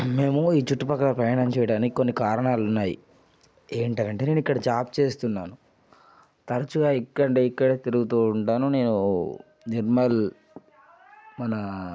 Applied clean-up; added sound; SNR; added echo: none; none; none; none.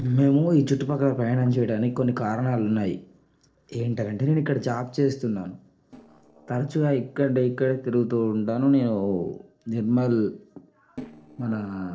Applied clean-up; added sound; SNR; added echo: neural separator model SepFormer DNS4.